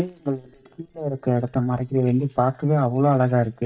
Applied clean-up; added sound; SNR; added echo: neural mask model DeepFilterNet 3.